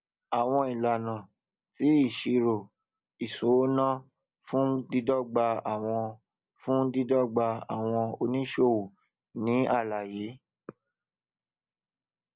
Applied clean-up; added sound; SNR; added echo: none; none; none; none.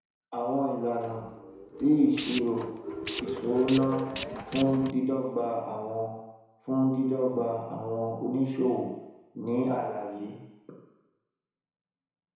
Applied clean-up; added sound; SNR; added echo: none; Tools; 8 dB; reverberation time 1.0 s.